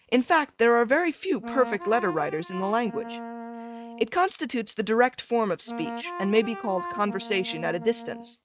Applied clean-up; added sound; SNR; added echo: neural mask model RNNoise.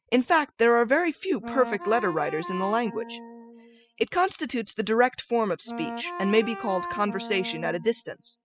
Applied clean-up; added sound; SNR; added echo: classical method spectral subtraction.